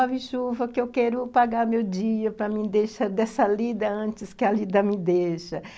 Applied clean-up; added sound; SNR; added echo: none; none; none; none.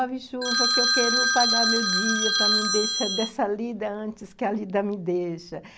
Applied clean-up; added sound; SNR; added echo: none; Telephone; -5 dB; none.